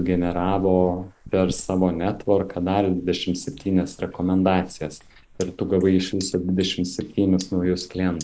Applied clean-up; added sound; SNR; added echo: neural mask model Resemble Enhance denoiser.